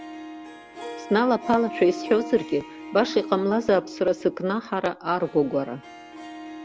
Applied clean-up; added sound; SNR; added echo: none; Harp; 13 dB; none.